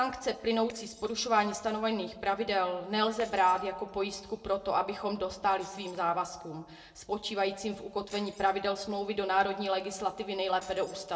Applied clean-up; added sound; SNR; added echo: neural separator model SepFormer DNS4.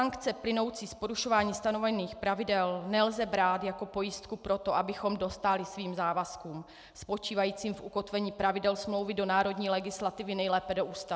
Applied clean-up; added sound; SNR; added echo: none; none; none; none.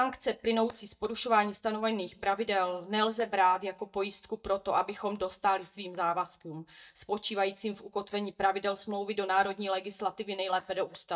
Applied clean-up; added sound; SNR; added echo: neural mask model DeepFilterNet 3.